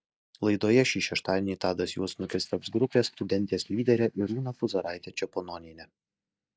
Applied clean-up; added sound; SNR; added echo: neural mask model DeepFilterNet 3.